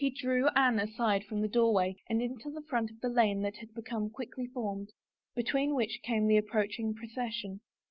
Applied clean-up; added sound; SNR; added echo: none; none; none; none.